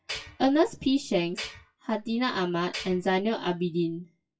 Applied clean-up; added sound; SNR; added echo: classical method WPE with log-MMSE.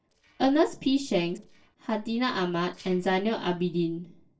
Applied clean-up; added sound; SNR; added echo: neural separator model SepFormer DNS4.